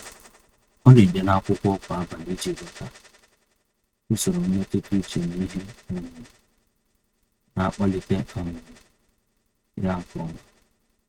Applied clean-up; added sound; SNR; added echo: neural mask model RNNoise.